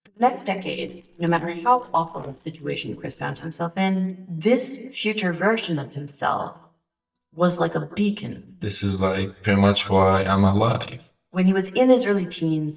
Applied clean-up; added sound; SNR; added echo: neural mask model DeepFilterNet 3.